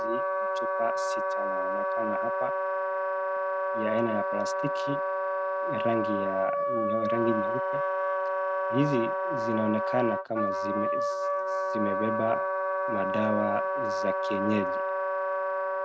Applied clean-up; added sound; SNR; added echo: none; Wind instrument, woodwind instrument; -4 dB; none.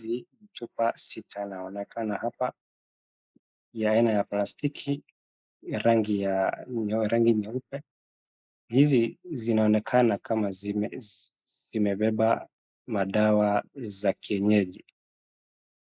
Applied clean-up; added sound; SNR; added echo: neural mask model Resemble Enhance denoiser.